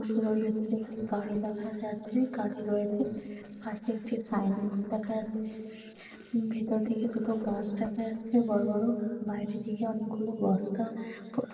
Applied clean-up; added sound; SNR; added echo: neural separator model SepFormer DNS4.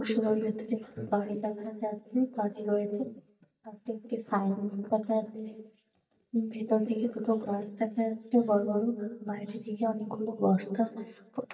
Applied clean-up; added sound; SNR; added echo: neural mask model DeepFilterNet 3.